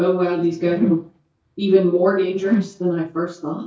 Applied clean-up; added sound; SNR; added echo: neural mask model DeepFilterNet 3.